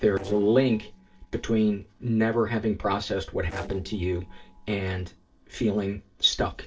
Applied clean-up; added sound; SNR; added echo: neural separator model SepFormer DNS4.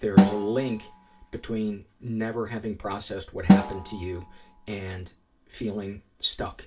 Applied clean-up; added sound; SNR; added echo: none; Snare drum; -4 dB; reverberation time 0.2 s.